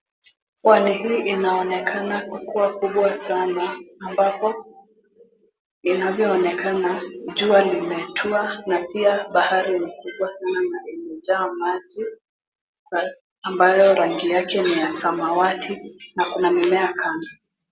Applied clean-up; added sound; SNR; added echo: none; none; none; none.